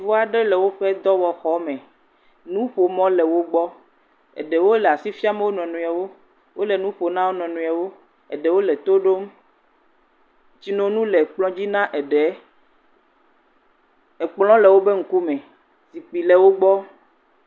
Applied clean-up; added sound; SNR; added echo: none; none; none; none.